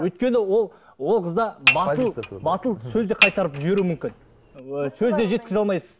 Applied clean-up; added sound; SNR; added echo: none; Dishes, pots, and pans / Chink, clink; 3 dB; none.